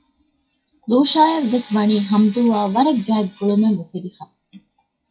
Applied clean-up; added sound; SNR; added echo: classical method WPE with log-MMSE.